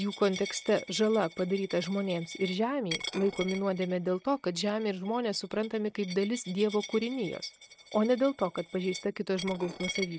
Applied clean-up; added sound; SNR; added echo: neural mask model RNNoise.